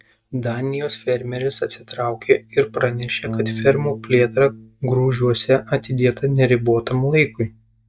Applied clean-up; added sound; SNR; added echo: neural mask model DeepFilterNet 3.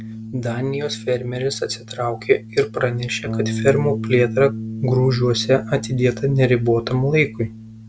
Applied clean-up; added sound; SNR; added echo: none; Bass guitar; 10 dB; none.